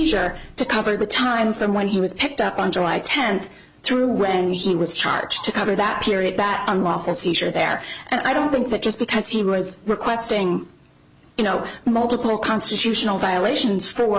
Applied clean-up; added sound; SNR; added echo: none; none; none; none.